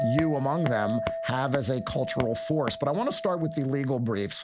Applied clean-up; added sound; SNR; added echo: none; Chink, clink + Walk, footsteps; 7 dB; none.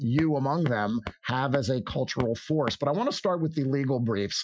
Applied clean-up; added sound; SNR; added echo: classical method Wiener filter.